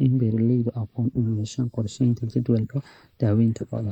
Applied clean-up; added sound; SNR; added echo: neural mask model Resemble Enhance denoiser.